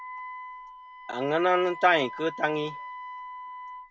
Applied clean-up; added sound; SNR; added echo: none; Wind instrument, woodwind instrument; 12 dB; none.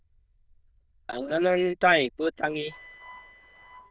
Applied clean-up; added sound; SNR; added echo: neural diffusion model UNIVERSE++.